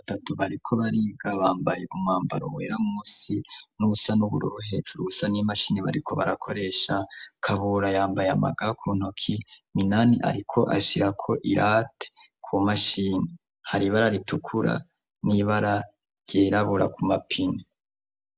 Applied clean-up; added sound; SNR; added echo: none; none; none; none.